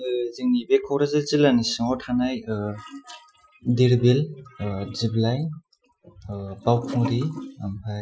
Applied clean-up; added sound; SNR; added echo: classical method Wiener filter.